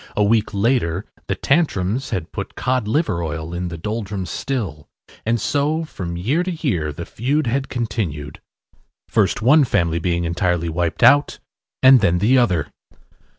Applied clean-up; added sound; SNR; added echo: none; none; none; none.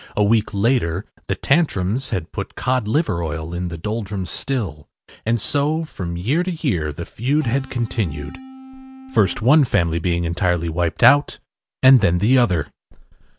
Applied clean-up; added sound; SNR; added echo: none; Electric guitar / Bass guitar; 18 dB; none.